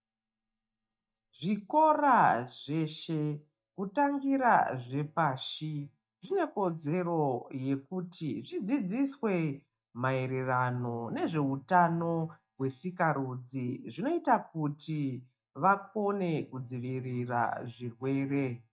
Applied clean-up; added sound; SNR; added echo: neural mask model DeepFilterNet 3.